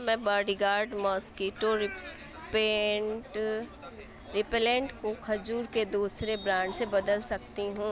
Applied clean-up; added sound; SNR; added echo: none; none; none; none.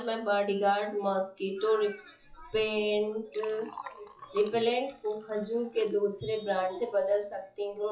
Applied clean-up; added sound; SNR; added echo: classical method WPE with log-MMSE.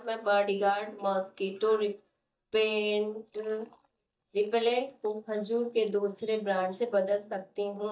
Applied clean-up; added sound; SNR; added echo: neural mask model DeepFilterNet 3.